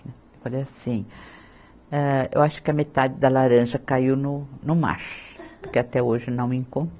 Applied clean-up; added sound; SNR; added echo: none; none; none; none.